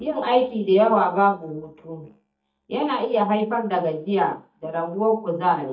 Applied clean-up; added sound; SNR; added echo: neural mask model DeepFilterNet 3.